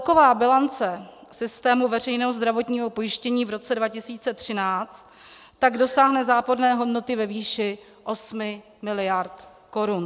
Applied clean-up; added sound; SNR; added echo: none; none; none; none.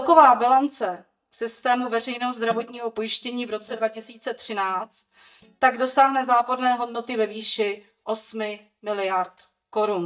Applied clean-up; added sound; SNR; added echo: neural mask model DeepFilterNet 3.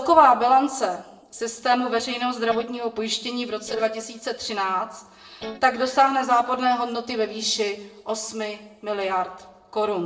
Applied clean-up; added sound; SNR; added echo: neural separator model SepFormer DNS4.